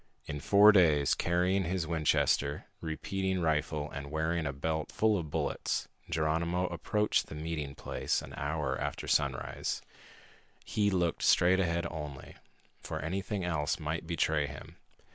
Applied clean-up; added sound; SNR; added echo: none; none; none; none.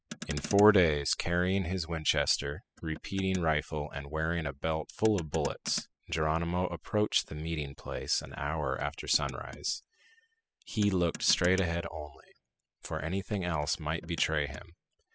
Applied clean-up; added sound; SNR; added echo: classical method spectral subtraction.